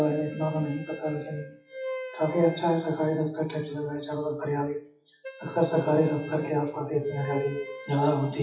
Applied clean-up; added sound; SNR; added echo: classical method WPE with log-MMSE.